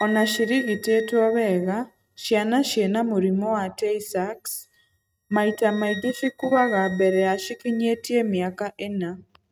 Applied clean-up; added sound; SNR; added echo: neural mask model RNNoise.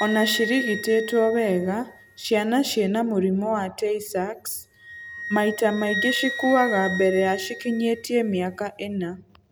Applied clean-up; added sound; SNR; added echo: none; Wind instrument, woodwind instrument; 10 dB; none.